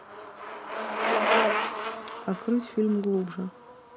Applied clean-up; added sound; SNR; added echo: none; Bicycle; -1 dB; none.